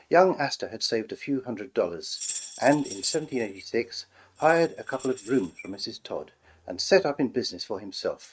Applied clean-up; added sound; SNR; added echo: neural mask model RNNoise.